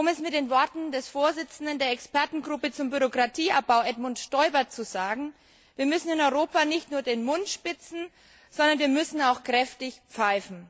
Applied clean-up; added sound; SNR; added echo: none; none; none; none.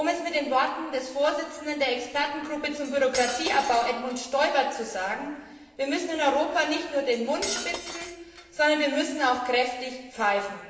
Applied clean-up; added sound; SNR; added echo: none; Cutlery, silverware; 12 dB; reverberation time 1.2 s.